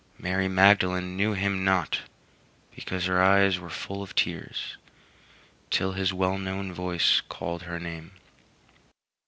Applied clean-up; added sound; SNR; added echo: none; none; none; none.